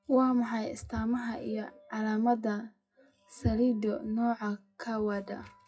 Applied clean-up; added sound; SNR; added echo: classical method WPE with log-MMSE.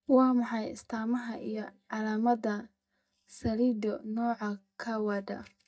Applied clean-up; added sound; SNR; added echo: neural mask model DeepFilterNet 3.